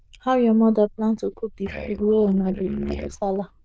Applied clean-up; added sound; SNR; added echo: neural diffusion model UNIVERSE++.